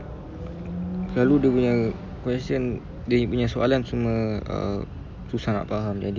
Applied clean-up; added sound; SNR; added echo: none; none; none; none.